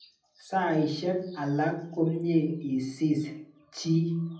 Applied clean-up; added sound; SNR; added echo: none; none; none; reverberation time 0.6 s.